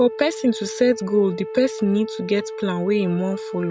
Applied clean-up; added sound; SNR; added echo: none; Wind instrument, woodwind instrument; 11 dB; none.